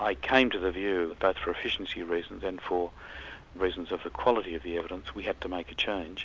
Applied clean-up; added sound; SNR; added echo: none; none; none; none.